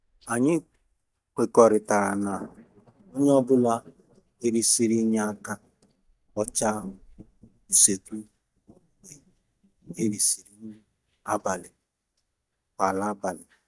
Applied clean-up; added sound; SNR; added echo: neural mask model DeepFilterNet 3.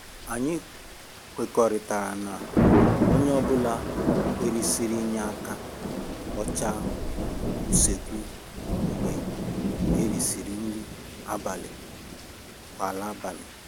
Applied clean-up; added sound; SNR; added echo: none; Thunder / Rain; -3 dB; none.